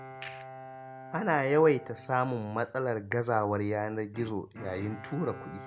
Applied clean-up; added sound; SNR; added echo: none; Bowed string instrument; 16 dB; none.